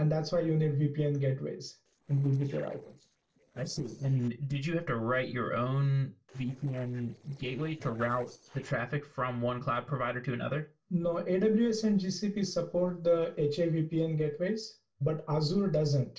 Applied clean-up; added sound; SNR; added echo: neural separator model SepFormer DNS4.